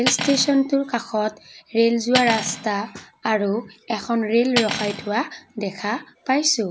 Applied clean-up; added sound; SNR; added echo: none; Cutlery, silverware; 9 dB; none.